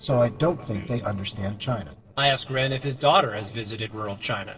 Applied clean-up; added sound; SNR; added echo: neural separator model SepFormer DNS4.